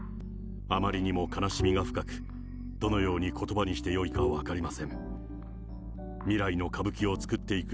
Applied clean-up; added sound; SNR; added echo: none; Bowed string instrument; 3 dB; none.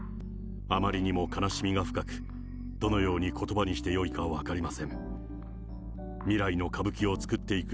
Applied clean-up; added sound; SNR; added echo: none; none; none; none.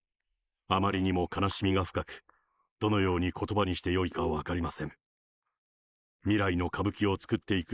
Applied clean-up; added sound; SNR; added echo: neural mask model Resemble Enhance denoiser.